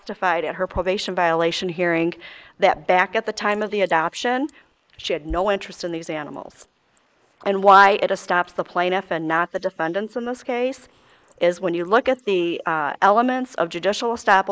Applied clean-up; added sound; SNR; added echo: neural mask model Resemble Enhance denoiser.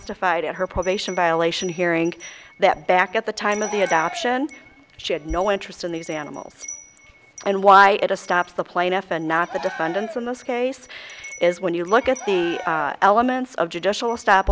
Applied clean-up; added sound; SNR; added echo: none; Wind chime + Cheering; 15 dB; none.